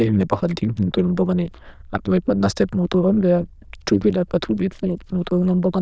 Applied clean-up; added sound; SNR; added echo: neural diffusion model UNIVERSE++.